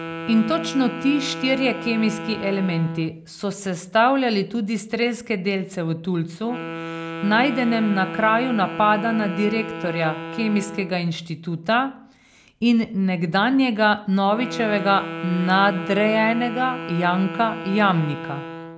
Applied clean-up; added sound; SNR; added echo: none; Wind instrument, woodwind instrument; 11 dB; none.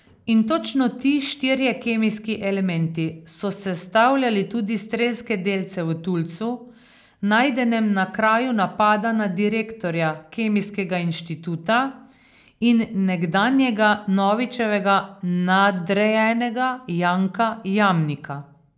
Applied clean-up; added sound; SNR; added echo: none; none; none; none.